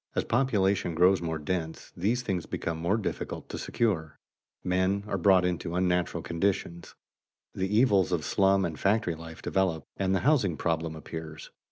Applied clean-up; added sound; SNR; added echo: none; none; none; none.